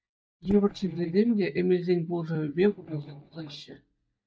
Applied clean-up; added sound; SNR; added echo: neural mask model DeepFilterNet 3.